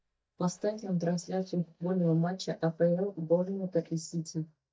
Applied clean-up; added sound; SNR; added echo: neural mask model DeepFilterNet 3.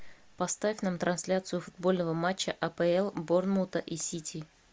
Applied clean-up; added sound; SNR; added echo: none; none; none; none.